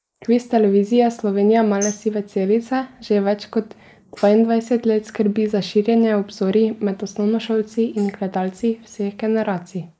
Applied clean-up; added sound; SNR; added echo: neural mask model Resemble Enhance denoiser.